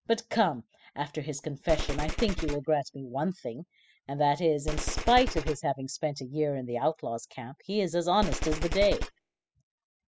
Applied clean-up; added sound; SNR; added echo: classical method spectral subtraction.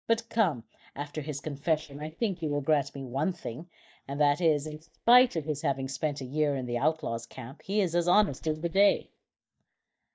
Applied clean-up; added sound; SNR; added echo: neural mask model DeepFilterNet 3.